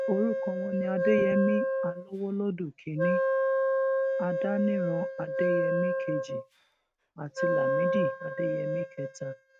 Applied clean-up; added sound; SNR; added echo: neural mask model RNNoise.